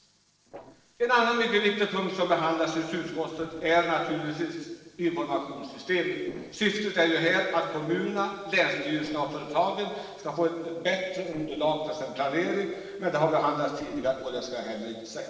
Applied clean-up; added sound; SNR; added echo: neural separator model SepFormer DNS4.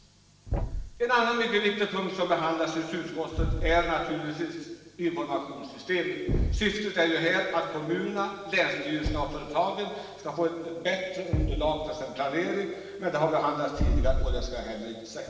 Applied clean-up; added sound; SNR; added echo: none; Thump, thud; 5 dB; reverberation time 1.3 s.